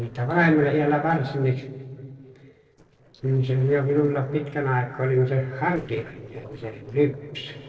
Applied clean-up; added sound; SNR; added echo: neural separator model SepFormer DNS4.